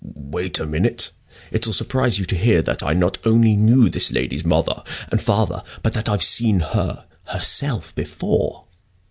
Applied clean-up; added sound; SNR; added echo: none; none; none; none.